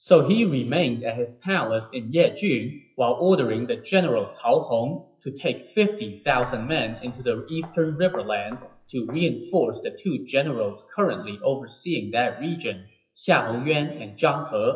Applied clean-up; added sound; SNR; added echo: classical method WPE with log-MMSE.